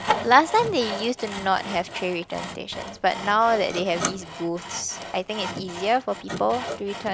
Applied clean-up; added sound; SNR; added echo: none; Sawing; 8 dB; none.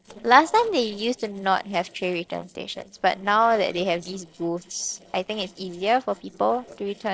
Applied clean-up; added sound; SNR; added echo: neural separator model SepFormer DNS4.